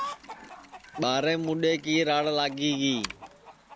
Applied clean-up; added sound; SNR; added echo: none; Mechanisms + Chicken, rooster; 14 dB; none.